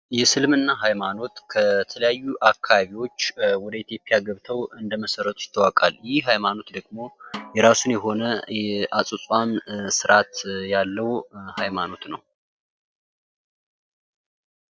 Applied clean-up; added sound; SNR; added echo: neural separator model SepFormer DNS4.